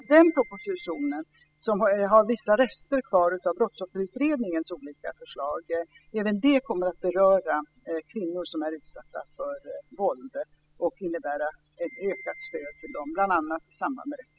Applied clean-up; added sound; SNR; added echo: classical method spectral subtraction.